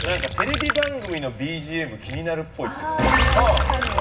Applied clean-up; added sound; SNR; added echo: none; Liquid; 5 dB; reverberation time 0.4 s.